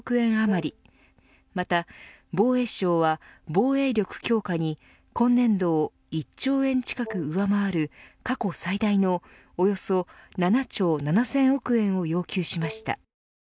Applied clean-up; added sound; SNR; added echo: none; Wind instrument, woodwind instrument; 16 dB; none.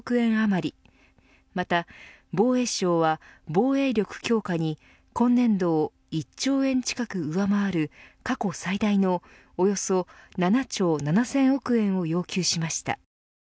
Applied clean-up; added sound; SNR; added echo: none; none; none; none.